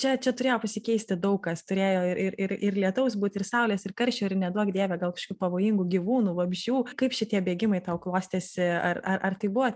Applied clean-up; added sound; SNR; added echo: none; none; none; none.